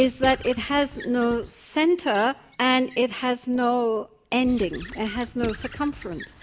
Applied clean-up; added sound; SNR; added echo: none; Squeak / Writing; 17 dB; none.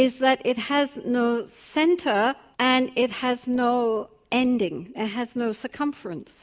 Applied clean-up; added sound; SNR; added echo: none; none; none; none.